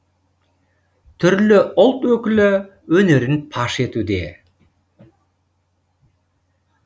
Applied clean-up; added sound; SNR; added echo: none; none; none; none.